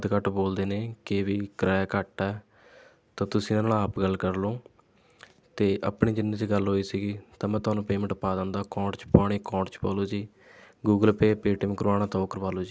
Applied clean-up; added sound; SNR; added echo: none; none; none; none.